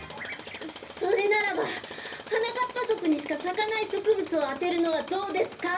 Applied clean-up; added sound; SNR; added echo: none; Tools; 15 dB; reverberation time 0.3 s.